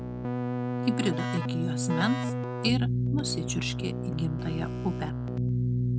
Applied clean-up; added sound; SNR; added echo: none; Keyboard (musical); -3 dB; none.